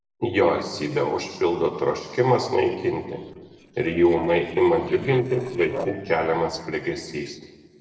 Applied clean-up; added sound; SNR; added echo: neural separator model SepFormer DNS4.